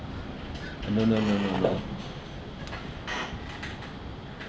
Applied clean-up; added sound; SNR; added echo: none; Engine / Aircraft; 10 dB; none.